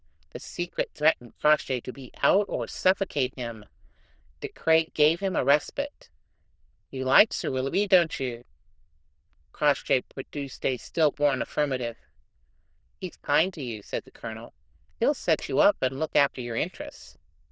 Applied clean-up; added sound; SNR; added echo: neural diffusion model UNIVERSE++.